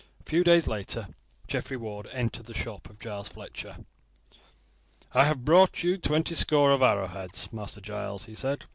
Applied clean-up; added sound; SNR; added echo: none; none; none; none.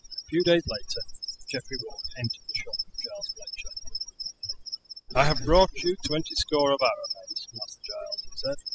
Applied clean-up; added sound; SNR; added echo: classical method spectral subtraction.